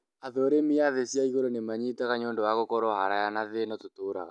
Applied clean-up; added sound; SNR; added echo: none; none; none; none.